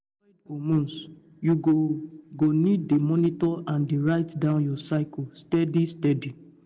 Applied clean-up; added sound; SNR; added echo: none; none; none; none.